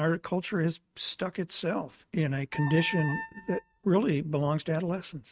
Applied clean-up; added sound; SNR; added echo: neural mask model RNNoise.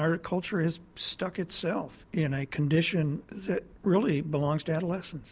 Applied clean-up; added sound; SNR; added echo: none; none; none; none.